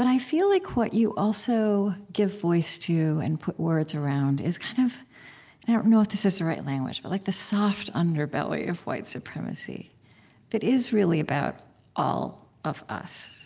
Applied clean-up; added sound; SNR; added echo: none; none; none; none.